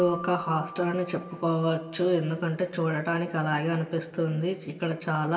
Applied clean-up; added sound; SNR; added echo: none; Keyboard (musical); 19 dB; reverberation time 1.7 s.